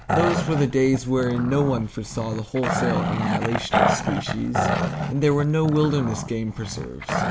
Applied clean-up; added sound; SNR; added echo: none; Growling; 2 dB; none.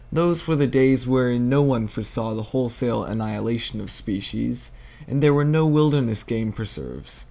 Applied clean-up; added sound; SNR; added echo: none; none; none; none.